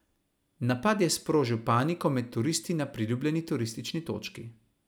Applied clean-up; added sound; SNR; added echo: none; none; none; none.